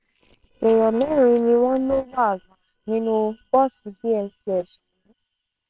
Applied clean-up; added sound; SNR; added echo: neural separator model SepFormer WHAMR!.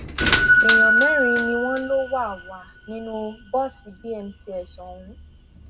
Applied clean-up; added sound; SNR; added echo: none; Doorbell; -5 dB; reverberation time 0.2 s.